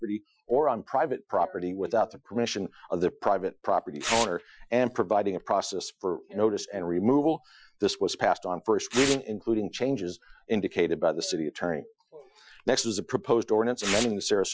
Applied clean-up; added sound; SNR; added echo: classical method Wiener filter.